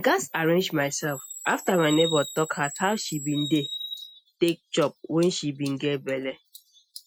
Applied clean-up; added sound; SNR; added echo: classical method Wiener filter.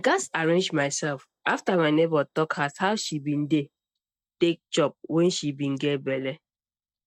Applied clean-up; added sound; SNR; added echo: neural mask model DeepFilterNet 3.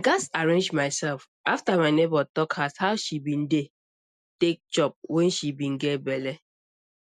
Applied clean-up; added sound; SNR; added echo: none; none; none; none.